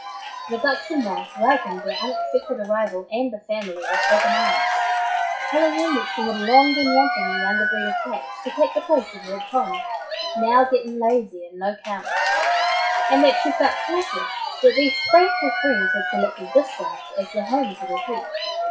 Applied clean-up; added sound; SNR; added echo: classical method WPE with log-MMSE.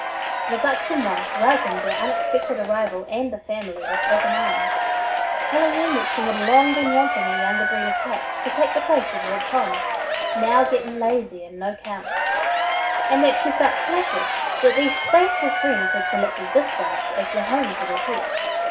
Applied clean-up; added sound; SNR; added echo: none; Applause / Crowd / Cheering; 0 dB; reverberation time 0.4 s.